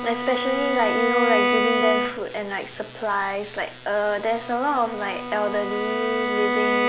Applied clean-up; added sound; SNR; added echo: none; Bowed string instrument; 1 dB; none.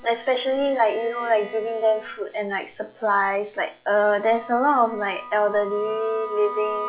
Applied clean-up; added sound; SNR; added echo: classical method log-MMSE.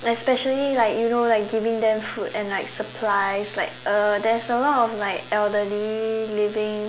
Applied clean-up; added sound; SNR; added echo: none; none; none; none.